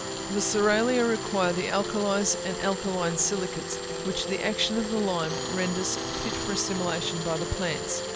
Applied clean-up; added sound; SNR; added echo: none; Tools + Piano; 4 dB; none.